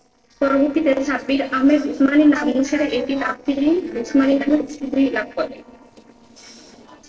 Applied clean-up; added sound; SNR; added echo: neural separator model SepFormer DNS4.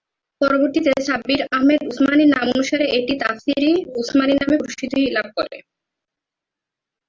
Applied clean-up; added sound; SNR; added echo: none; none; none; none.